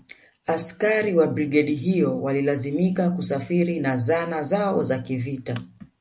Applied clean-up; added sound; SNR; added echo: none; none; none; none.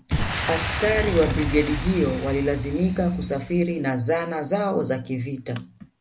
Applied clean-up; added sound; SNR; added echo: none; Boom; 6 dB; none.